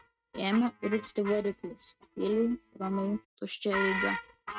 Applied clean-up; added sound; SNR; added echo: neural mask model RNNoise.